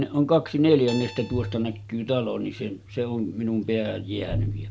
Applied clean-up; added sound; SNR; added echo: none; Guitar; 17 dB; none.